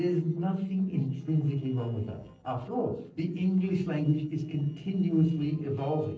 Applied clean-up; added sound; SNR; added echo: neural separator model SepFormer DNS4.